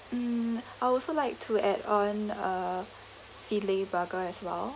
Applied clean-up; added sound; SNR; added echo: none; none; none; none.